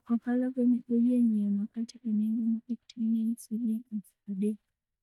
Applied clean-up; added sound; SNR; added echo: neural mask model DeepFilterNet 3.